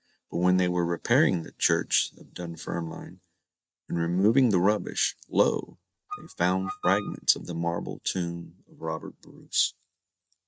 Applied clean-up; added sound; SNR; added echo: neural mask model RNNoise.